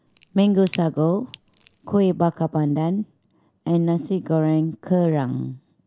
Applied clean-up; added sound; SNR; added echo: none; Crack; 17 dB; none.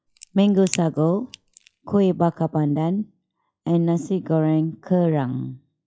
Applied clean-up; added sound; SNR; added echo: classical method log-MMSE.